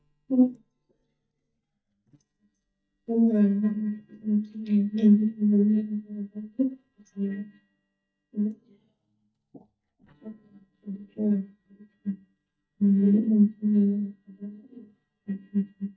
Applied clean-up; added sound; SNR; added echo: neural mask model DeepFilterNet 3.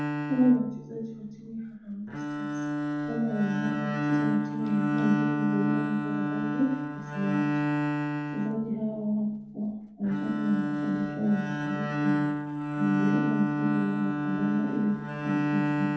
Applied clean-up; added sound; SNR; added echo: none; Bowed string instrument; 0 dB; reverberation time 0.9 s.